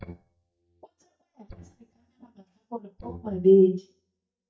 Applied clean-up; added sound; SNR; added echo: neural mask model DeepFilterNet 3.